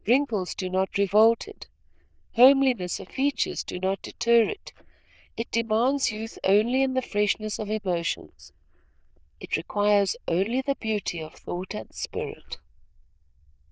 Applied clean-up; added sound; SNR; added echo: neural diffusion model UNIVERSE++.